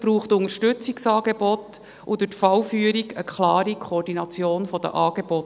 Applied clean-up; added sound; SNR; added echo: none; none; none; none.